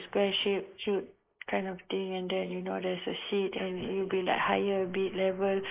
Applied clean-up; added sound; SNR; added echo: neural mask model Resemble Enhance denoiser.